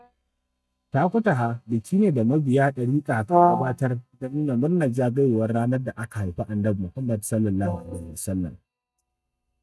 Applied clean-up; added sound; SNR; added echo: neural mask model DeepFilterNet 3.